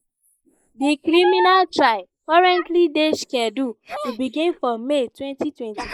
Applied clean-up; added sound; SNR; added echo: neural mask model Resemble Enhance denoiser.